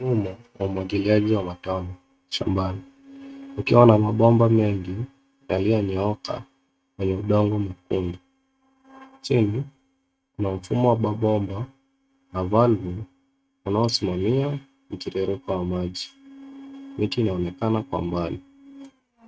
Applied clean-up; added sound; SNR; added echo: neural mask model RNNoise.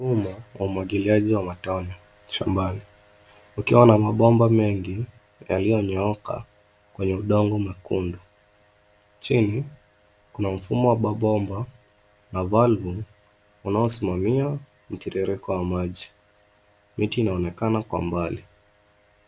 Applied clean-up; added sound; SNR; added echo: none; none; none; none.